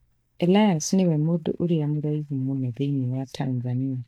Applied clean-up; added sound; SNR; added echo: neural mask model DeepFilterNet 3.